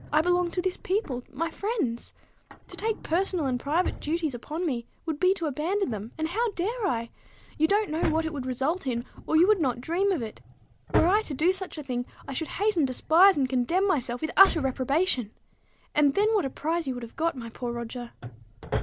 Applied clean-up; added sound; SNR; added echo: none; Drawer open or close; 13 dB; none.